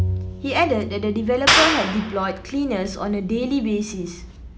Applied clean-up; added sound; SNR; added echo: none; Bowed string instrument + Clapping; 2 dB; none.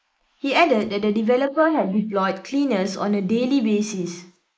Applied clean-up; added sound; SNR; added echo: neural mask model Resemble Enhance denoiser.